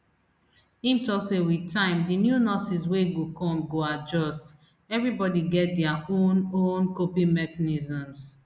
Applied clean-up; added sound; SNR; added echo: none; none; none; none.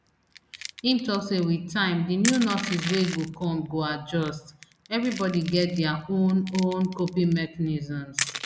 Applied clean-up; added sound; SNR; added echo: none; Crushing; 12 dB; none.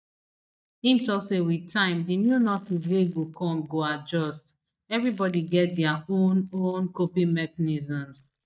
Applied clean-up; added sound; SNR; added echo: neural mask model DeepFilterNet 3.